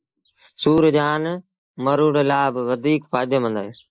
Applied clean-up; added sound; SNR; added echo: neural mask model Resemble Enhance denoiser.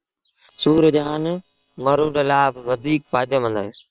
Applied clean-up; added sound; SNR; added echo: neural separator model SepFormer WHAM!.